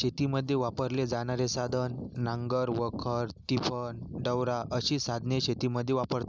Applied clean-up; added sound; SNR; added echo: none; none; none; none.